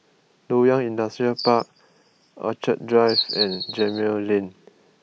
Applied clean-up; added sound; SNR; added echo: neural mask model Resemble Enhance denoiser.